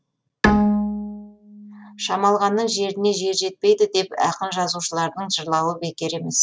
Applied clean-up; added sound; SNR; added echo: none; Bowed string instrument; 1 dB; none.